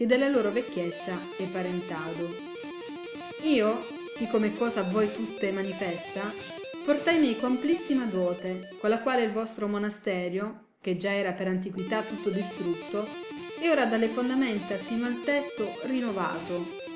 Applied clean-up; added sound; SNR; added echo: none; Guitar; 11 dB; none.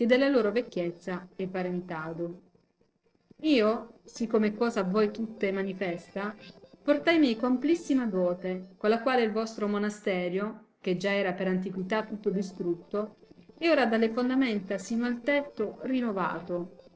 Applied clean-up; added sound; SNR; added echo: neural separator model SepFormer DNS4.